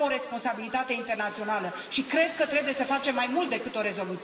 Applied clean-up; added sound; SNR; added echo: none; Rain; 17 dB; reverberation time 2.0 s.